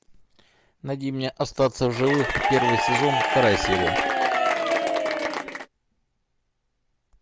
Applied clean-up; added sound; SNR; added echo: none; Applause / Crowd / Cheering; -4 dB; none.